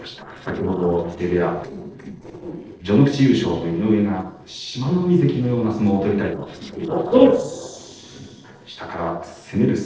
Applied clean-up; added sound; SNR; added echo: neural separator model SepFormer DNS4.